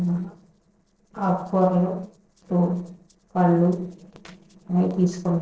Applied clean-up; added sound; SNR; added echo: neural separator model SepFormer DNS4.